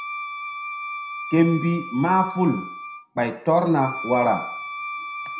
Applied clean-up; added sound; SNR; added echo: none; Wind instrument, woodwind instrument; 10 dB; reverberation time 0.5 s.